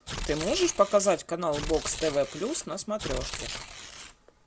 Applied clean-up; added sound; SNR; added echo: none; Tearing; 9 dB; none.